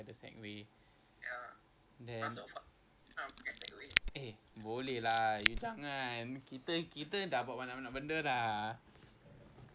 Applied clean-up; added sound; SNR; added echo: none; Scissors; -4 dB; none.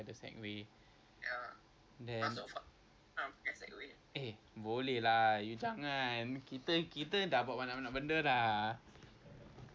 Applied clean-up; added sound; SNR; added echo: none; none; none; none.